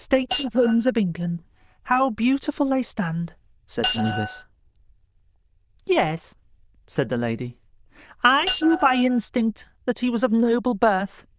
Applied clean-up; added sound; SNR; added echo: neural diffusion model UNIVERSE++.